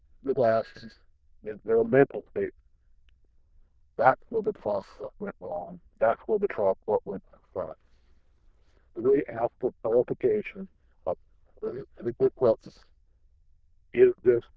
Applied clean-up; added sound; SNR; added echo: neural diffusion model UNIVERSE++.